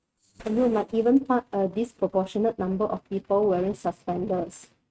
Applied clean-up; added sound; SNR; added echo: neural mask model RNNoise.